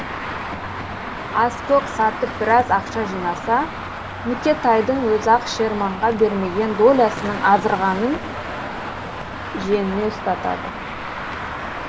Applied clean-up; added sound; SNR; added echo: none; Traffic noise, roadway noise; 8 dB; none.